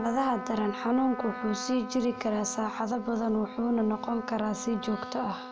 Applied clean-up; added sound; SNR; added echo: none; Trumpet; 11 dB; none.